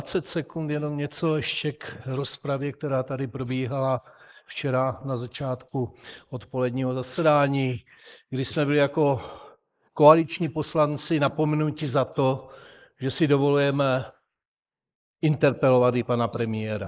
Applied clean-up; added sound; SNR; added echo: neural mask model Resemble Enhance denoiser.